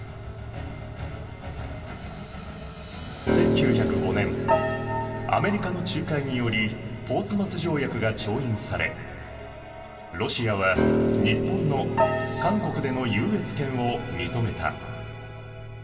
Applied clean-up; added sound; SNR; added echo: none; Piano; 1 dB; reverberation time 2.1 s.